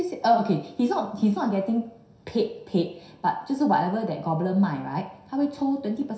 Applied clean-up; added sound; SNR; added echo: none; none; none; reverberation time 0.7 s.